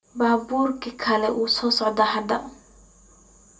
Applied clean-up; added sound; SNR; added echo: none; none; none; reverberation time 0.1 s.